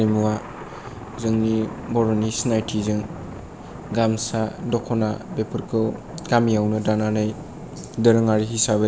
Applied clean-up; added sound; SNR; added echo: none; Thunder; 15 dB; none.